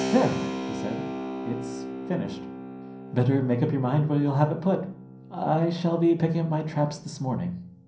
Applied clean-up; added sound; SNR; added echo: none; Keyboard (musical); 9 dB; reverberation time 0.6 s.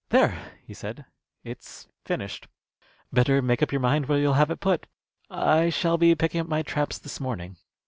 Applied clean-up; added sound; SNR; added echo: none; none; none; none.